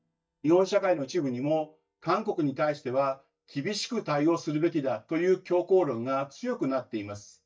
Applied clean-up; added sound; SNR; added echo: neural mask model DeepFilterNet 3.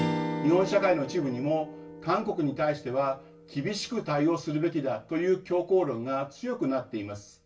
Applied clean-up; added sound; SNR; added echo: none; Strum; 10 dB; reverberation time 0.2 s.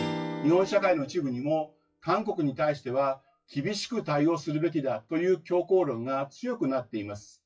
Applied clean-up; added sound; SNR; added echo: classical method WPE with log-MMSE.